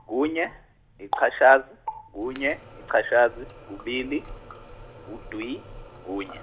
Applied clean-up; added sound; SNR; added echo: none; Water tap, faucet; 15 dB; none.